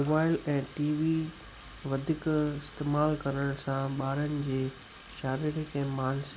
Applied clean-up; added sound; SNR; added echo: none; Bathtub (filling or washing); 18 dB; none.